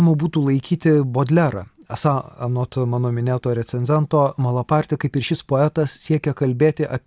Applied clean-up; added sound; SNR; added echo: none; none; none; none.